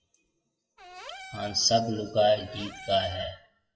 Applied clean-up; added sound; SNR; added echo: classical method WPE with log-MMSE.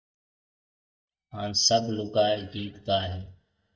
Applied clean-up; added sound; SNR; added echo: neural mask model DeepFilterNet 3.